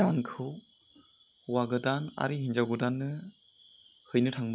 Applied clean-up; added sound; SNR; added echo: none; none; none; none.